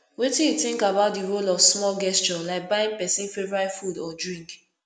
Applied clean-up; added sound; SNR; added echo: none; none; none; none.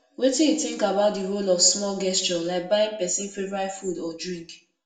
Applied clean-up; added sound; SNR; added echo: none; none; none; reverberation time 0.2 s.